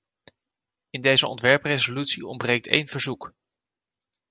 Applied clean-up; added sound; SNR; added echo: none; none; none; none.